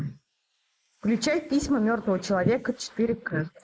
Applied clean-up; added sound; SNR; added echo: neural mask model Resemble Enhance denoiser.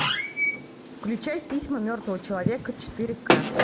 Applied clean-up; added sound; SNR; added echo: none; Squeak / Slam / Wood; -3 dB; none.